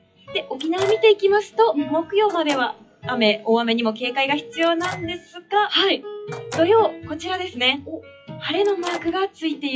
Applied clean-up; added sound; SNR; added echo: classical method WPE with log-MMSE.